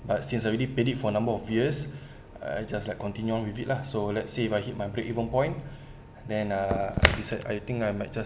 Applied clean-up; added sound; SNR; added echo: none; none; none; none.